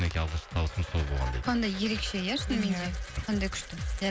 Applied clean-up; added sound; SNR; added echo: none; Bowed string instrument + Coin (dropping); 15 dB; none.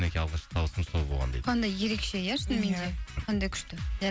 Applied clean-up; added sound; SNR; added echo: none; none; none; none.